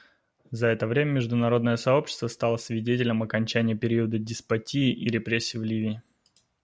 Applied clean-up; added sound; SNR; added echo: none; none; none; none.